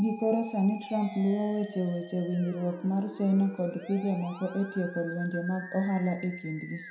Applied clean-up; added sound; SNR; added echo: none; Musical instrument; 15 dB; reverberation time 0.5 s.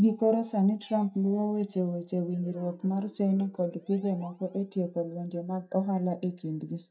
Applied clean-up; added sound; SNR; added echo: neural mask model DeepFilterNet 3.